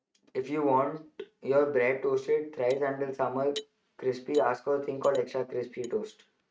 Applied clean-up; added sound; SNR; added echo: neural mask model RNNoise.